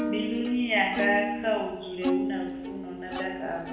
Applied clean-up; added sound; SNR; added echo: none; Plucked string instrument; 3 dB; reverberation time 1.1 s.